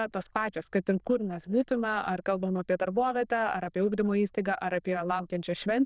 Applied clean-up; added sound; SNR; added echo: neural diffusion model UNIVERSE++.